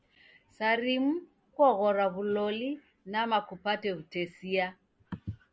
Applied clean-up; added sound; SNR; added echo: none; none; none; none.